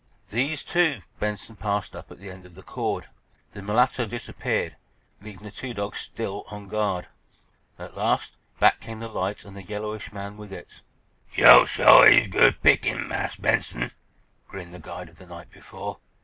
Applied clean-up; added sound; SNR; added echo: none; none; none; none.